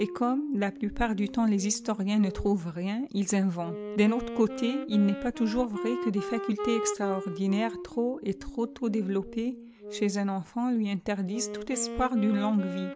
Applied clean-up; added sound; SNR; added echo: none; Wind instrument, woodwind instrument; 10 dB; none.